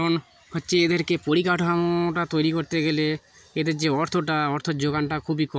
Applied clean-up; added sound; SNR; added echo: none; none; none; none.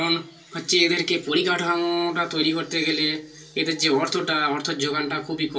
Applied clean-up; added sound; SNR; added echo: none; none; none; reverberation time 0.3 s.